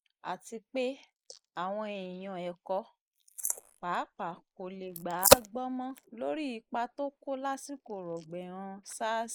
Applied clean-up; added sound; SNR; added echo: neural mask model Resemble Enhance denoiser.